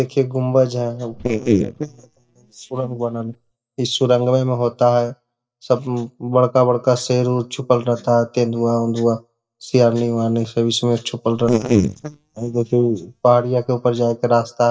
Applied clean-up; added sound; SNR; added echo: neural mask model DeepFilterNet 3.